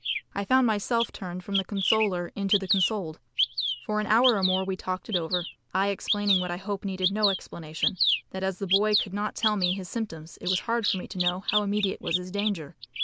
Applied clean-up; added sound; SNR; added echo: none; Bird vocalization, bird call, bird song; 3 dB; none.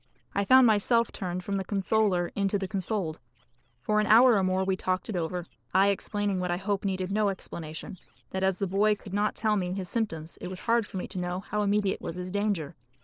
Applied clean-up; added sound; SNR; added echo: neural separator model SepFormer DNS4.